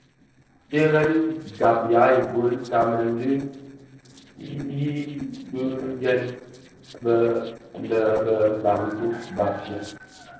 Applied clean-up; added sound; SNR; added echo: neural separator model SepFormer DNS4.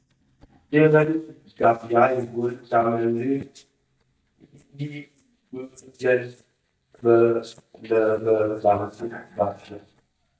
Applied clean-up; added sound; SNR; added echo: neural mask model DeepFilterNet 3.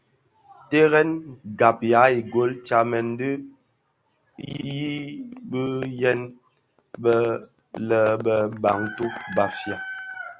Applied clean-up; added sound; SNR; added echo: none; none; none; none.